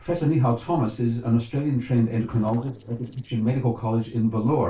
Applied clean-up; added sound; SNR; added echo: neural separator model SepFormer DNS4.